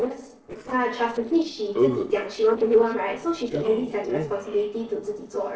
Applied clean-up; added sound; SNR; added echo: neural separator model SepFormer DNS4.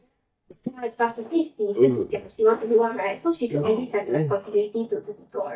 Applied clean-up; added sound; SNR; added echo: neural mask model DeepFilterNet 3.